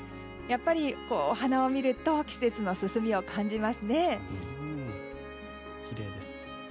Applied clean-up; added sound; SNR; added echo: none; none; none; none.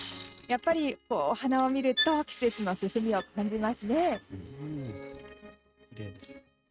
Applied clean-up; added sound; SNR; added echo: neural mask model RNNoise.